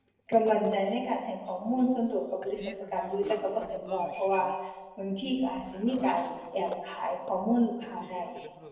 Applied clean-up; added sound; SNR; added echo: neural separator model SepFormer DNS4.